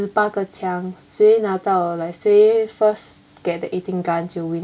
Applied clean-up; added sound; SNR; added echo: none; none; none; none.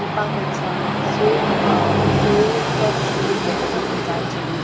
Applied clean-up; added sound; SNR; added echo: none; Train; -5 dB; none.